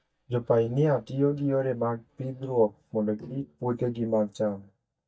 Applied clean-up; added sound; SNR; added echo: neural mask model DeepFilterNet 3.